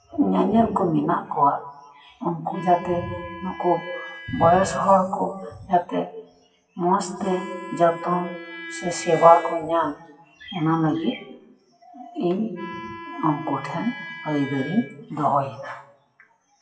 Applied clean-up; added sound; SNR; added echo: classical method WPE with log-MMSE.